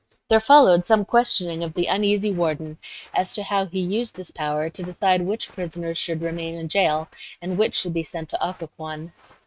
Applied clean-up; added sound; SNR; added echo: neural mask model RNNoise.